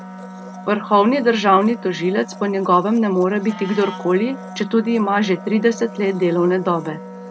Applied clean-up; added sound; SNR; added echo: none; Domestic sounds, home sounds + Wind instrument, woodwind instrument; 15 dB; none.